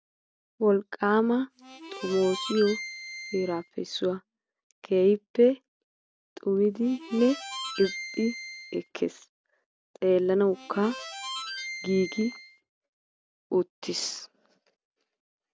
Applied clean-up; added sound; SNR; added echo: none; Harmonica; 11 dB; none.